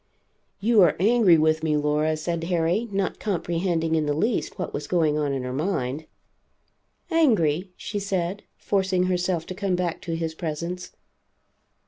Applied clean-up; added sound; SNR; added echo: none; none; none; none.